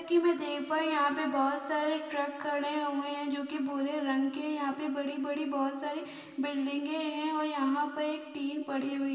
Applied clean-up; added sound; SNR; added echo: none; none; none; reverberation time 2.6 s.